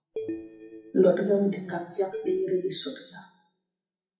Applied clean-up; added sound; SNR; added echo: classical method WPE with log-MMSE.